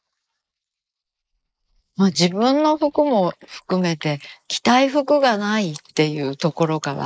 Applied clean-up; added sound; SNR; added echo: neural mask model Resemble Enhance denoiser.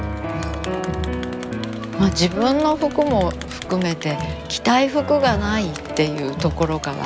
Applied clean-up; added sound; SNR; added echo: none; Crowd; 9 dB; none.